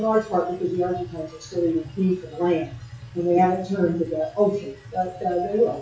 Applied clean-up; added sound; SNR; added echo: classical method WPE with log-MMSE.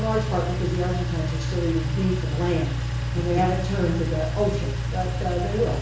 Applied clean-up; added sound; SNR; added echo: none; Engine; -1 dB; reverberation time 0.6 s.